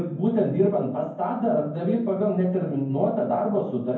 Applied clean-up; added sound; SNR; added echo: none; none; none; reverberation time 0.9 s.